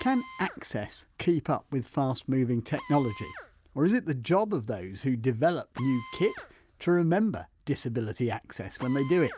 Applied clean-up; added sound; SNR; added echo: none; Drill; 20 dB; none.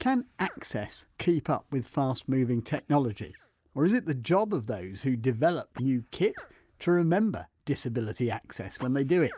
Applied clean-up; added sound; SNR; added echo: neural mask model Resemble Enhance denoiser.